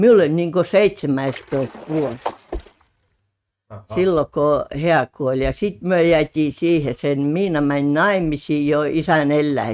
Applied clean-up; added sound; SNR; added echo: neural mask model RNNoise.